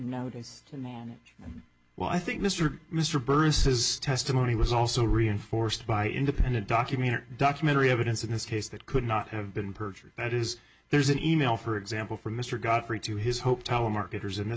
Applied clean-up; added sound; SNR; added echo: none; none; none; none.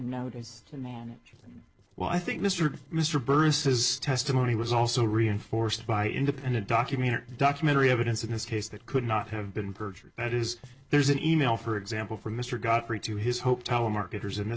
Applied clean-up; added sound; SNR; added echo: neural separator model SepFormer DNS4.